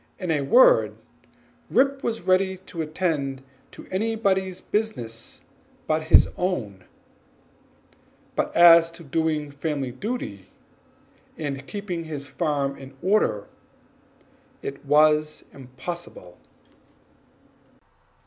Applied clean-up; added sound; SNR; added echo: none; none; none; none.